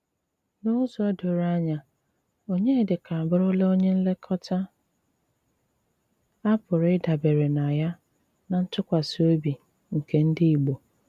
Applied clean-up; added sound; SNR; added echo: none; none; none; none.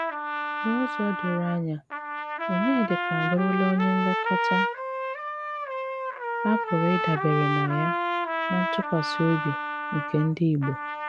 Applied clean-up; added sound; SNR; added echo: none; Trumpet; 1 dB; none.